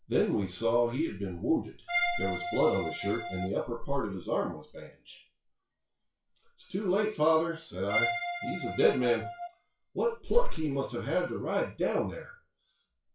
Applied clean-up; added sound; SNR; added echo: classical method WPE with log-MMSE.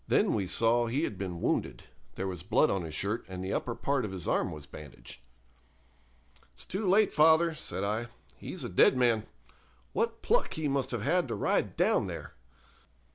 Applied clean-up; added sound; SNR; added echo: none; none; none; none.